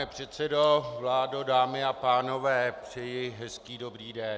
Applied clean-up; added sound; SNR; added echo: none; none; none; none.